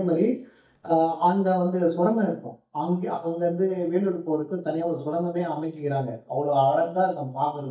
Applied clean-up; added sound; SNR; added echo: neural mask model DeepFilterNet 3.